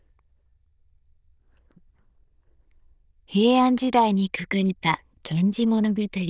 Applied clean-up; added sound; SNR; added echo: neural diffusion model UNIVERSE++.